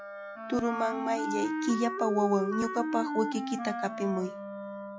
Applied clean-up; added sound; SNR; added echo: classical method log-MMSE.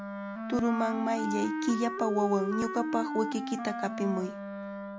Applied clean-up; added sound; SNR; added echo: none; Wind instrument, woodwind instrument; 4 dB; none.